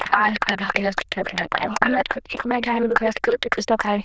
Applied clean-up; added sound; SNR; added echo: neural diffusion model UNIVERSE++.